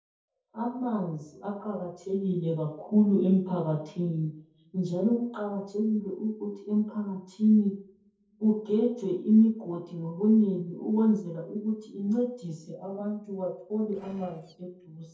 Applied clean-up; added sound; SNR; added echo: neural separator model SepFormer DNS4.